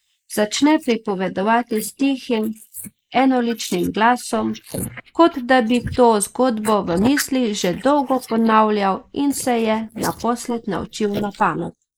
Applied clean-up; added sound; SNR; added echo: neural mask model Resemble Enhance denoiser.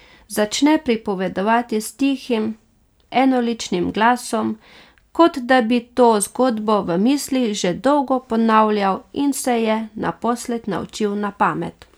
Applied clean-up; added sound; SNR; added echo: none; none; none; none.